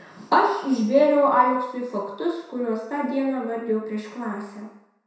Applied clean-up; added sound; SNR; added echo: none; none; none; reverberation time 0.7 s.